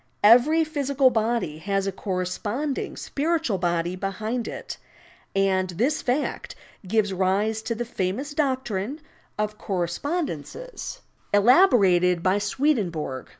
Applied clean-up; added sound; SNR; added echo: none; none; none; none.